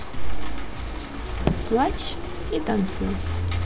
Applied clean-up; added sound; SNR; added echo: none; Rain + Motor vehicle (road); 7 dB; none.